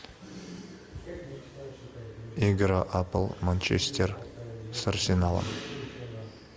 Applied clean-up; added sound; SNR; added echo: none; none; none; none.